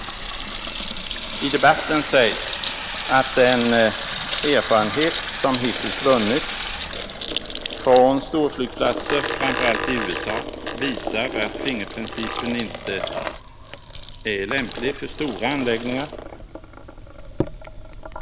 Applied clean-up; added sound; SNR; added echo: none; Sink (filling or washing) / Water tap, faucet; 6 dB; none.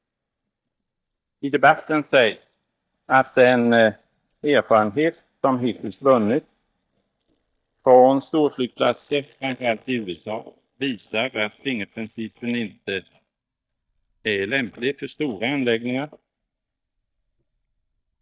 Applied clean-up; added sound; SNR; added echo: neural mask model DeepFilterNet 3.